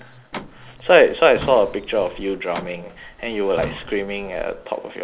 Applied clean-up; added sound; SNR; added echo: none; Truck; 15 dB; none.